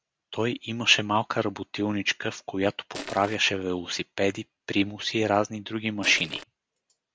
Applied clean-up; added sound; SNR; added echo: none; Crushing; 11 dB; none.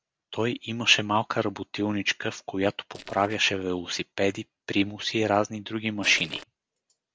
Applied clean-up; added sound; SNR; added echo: neural separator model SepFormer DNS4.